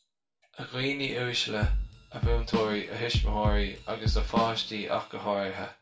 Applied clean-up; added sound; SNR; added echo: none; Drum kit; -2 dB; reverberation time 0.3 s.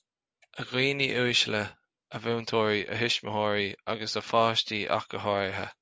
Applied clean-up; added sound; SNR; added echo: none; none; none; none.